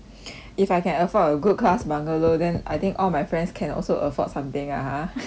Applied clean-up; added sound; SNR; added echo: none; none; none; none.